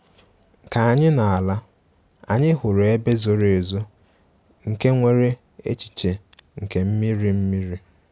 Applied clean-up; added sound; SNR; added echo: none; none; none; none.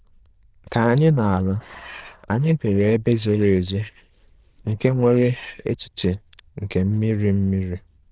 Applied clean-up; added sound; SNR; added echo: neural diffusion model UNIVERSE++.